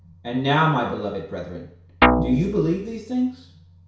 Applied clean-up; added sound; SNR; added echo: none; Guitar; -4 dB; reverberation time 0.6 s.